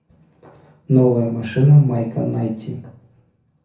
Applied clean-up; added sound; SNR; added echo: none; none; none; reverberation time 0.5 s.